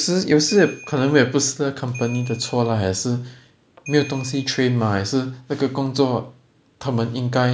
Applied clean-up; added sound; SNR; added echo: none; Ringtone / Bell; 20 dB; none.